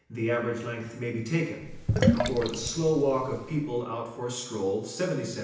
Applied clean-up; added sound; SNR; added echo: none; Sink (filling or washing); -1 dB; reverberation time 0.9 s.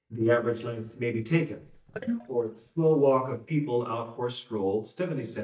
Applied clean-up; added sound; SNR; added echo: neural mask model DeepFilterNet 3.